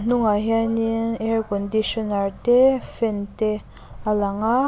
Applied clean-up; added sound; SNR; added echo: none; none; none; none.